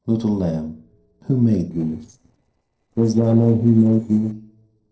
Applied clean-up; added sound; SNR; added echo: neural separator model SepFormer DNS4.